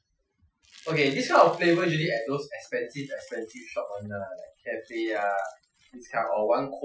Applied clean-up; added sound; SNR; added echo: classical method Wiener filter.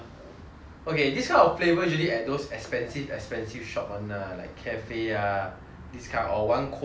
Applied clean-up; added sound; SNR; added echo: none; none; none; none.